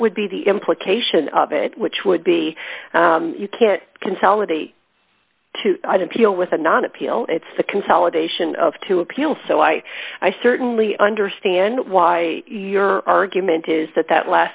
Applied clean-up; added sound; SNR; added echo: none; none; none; none.